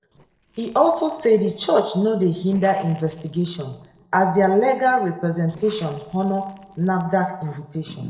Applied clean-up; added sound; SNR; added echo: neural separator model SepFormer DNS4.